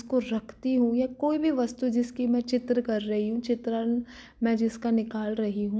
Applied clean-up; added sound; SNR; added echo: none; none; none; none.